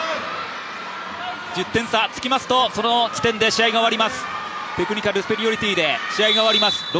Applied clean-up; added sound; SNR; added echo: none; none; none; none.